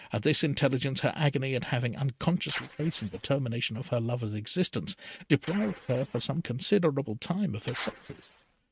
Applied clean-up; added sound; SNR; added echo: neural mask model RNNoise.